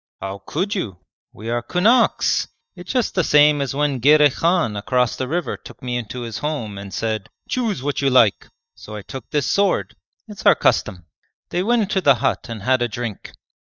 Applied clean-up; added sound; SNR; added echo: neural mask model DeepFilterNet 3.